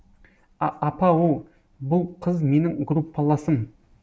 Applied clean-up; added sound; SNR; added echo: none; none; none; none.